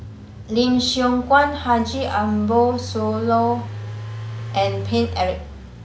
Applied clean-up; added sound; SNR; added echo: none; Engine; 10 dB; none.